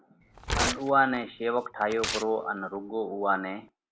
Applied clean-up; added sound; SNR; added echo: none; Tearing; 7 dB; none.